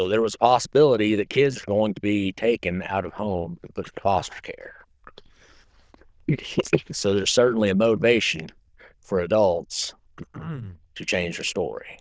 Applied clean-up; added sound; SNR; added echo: neural diffusion model UNIVERSE++.